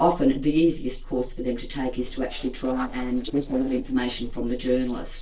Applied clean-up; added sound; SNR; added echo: neural separator model SepFormer DNS4.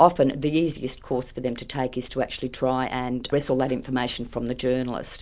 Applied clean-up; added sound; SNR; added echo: none; none; none; none.